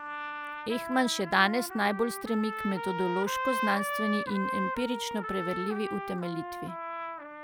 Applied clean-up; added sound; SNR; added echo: none; Trumpet; 4 dB; none.